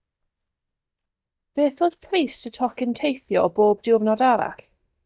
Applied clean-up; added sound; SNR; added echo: neural mask model DeepFilterNet 3.